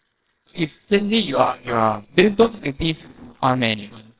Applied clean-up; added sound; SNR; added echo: neural separator model SepFormer WHAMR!.